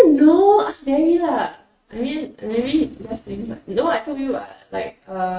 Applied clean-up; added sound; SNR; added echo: neural mask model RNNoise.